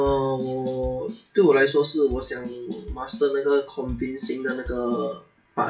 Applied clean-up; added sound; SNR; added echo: classical method WPE with log-MMSE.